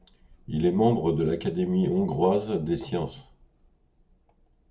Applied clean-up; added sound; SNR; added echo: none; none; none; none.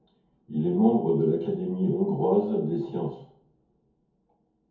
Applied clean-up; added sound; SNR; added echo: none; none; none; reverberation time 0.5 s.